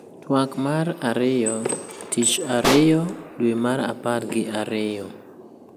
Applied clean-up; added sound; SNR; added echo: none; Explosion; 7 dB; none.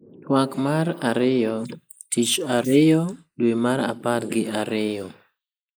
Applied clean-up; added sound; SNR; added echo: neural mask model Resemble Enhance denoiser.